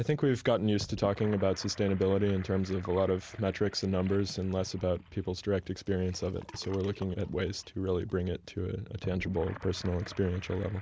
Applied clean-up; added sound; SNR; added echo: none; Sink (filling or washing) / Gurgling; 18 dB; none.